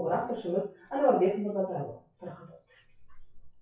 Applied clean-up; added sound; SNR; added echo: classical method WPE with log-MMSE.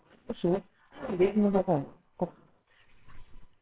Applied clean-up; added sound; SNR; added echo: neural separator model SepFormer WHAMR!.